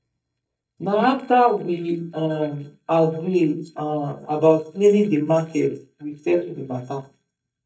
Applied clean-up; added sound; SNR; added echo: neural mask model DeepFilterNet 3.